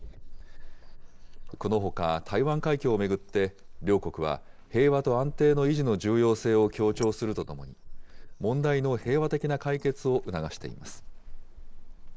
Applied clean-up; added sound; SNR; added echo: neural mask model Resemble Enhance denoiser.